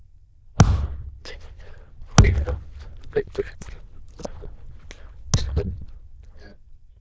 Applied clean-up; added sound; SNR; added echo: neural diffusion model UNIVERSE++.